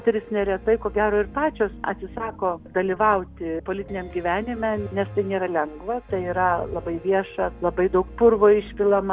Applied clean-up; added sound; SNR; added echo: none; Piano; 16 dB; none.